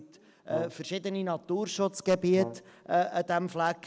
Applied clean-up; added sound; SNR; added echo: none; Brass instrument; 15 dB; none.